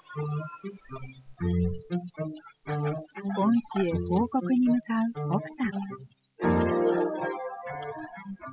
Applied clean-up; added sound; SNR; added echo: classical method spectral subtraction.